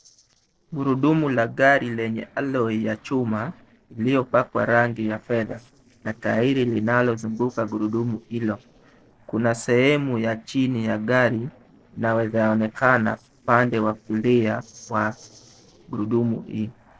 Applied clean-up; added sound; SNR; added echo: neural separator model SepFormer DNS4.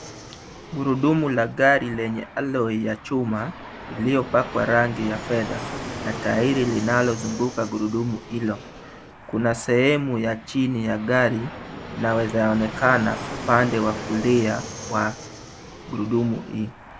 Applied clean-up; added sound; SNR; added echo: none; Fixed-wing aircraft, airplane; 12 dB; none.